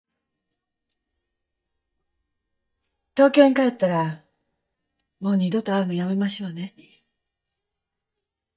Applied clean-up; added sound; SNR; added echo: neural mask model DeepFilterNet 3.